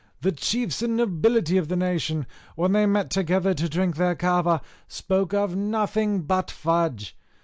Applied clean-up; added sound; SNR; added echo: none; none; none; none.